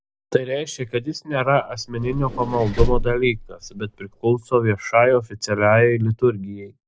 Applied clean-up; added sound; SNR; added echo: none; Vehicle; 5 dB; none.